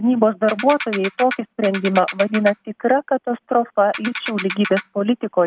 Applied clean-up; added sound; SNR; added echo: none; Ratchet, pawl; 10 dB; none.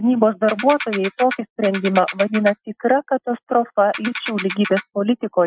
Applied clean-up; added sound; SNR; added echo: classical method Wiener filter.